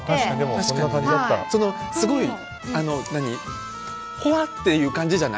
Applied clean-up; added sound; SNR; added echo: none; Trumpet; 18 dB; none.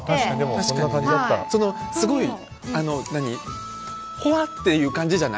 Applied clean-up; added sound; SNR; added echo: none; none; none; none.